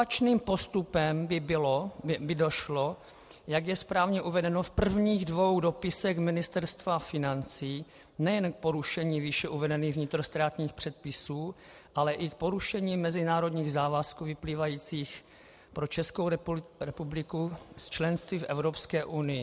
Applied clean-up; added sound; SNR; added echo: none; none; none; none.